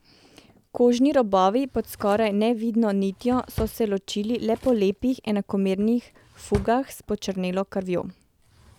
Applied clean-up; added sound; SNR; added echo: none; Drawer open or close; 18 dB; none.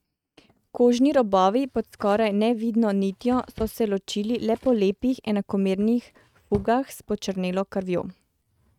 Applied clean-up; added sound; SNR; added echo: neural mask model RNNoise.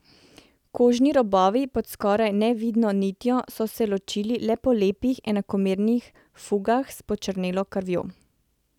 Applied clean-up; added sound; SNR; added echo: none; none; none; none.